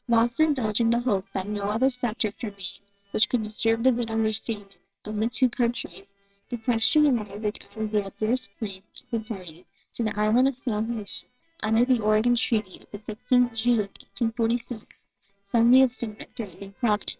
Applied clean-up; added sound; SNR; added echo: neural separator model SepFormer WHAMR!.